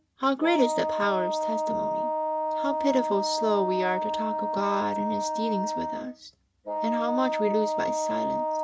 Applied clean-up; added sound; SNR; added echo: none; Wind instrument, woodwind instrument; -1 dB; none.